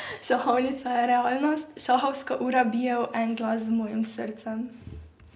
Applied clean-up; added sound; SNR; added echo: none; none; none; none.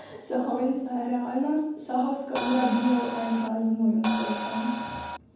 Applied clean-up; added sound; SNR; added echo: none; Crash cymbal; 6 dB; reverberation time 0.9 s.